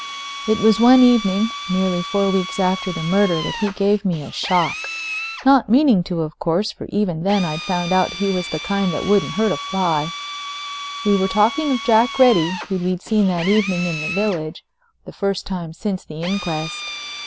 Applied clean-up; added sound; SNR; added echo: none; Drill; 11 dB; none.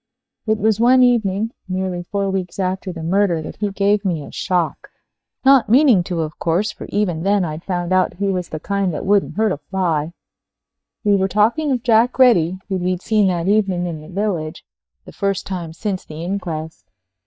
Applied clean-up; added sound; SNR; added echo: neural mask model DeepFilterNet 3.